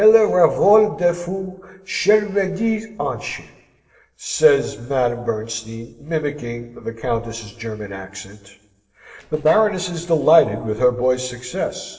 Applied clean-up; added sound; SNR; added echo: neural separator model SepFormer DNS4.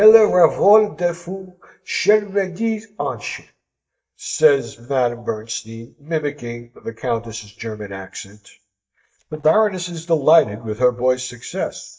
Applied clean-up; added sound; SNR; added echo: neural mask model DeepFilterNet 3.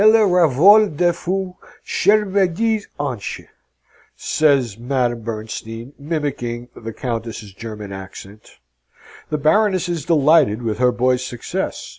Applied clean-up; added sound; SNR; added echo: none; none; none; none.